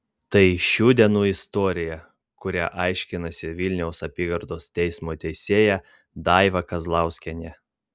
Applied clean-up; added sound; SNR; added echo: none; none; none; none.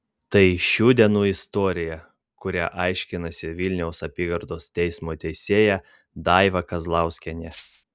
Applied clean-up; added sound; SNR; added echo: none; Rattle (instrument); 13 dB; none.